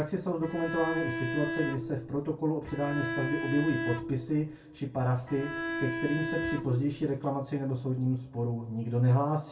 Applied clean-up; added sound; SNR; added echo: none; Bowed string instrument; 5 dB; reverberation time 0.2 s.